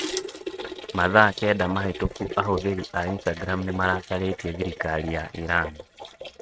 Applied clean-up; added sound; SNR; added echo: neural mask model RNNoise.